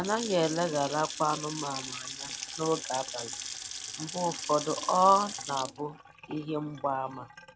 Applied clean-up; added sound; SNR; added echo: none; Sink (filling or washing) / Water tap, faucet / Splash, splatter; 10 dB; none.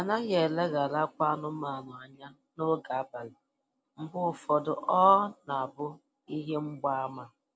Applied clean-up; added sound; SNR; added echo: none; none; none; none.